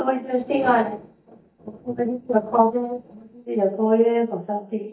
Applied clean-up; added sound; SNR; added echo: neural mask model DeepFilterNet 3.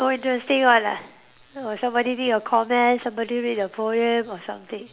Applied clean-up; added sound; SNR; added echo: none; none; none; none.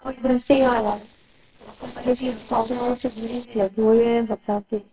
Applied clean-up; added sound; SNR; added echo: neural separator model SepFormer WHAMR!.